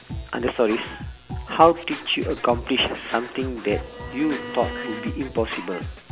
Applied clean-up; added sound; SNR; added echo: none; Bowed string instrument + Scratching (performance technique); 10 dB; none.